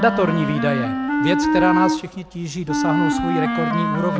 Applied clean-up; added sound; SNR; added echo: none; Wind instrument, woodwind instrument; -2 dB; none.